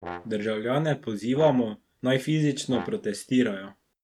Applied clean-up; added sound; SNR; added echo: neural mask model RNNoise.